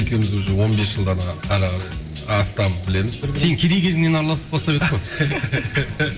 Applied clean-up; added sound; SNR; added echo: none; Cricket; 5 dB; reverberation time 0.6 s.